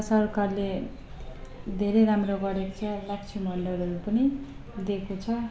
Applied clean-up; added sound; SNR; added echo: none; none; none; none.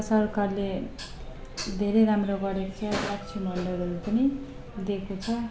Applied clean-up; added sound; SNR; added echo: none; Dishes, pots, and pans; 13 dB; none.